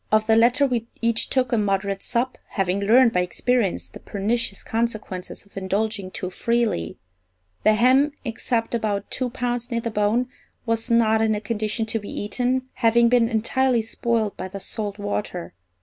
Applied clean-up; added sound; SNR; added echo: none; none; none; none.